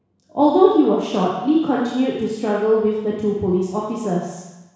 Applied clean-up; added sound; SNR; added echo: none; none; none; reverberation time 1.1 s.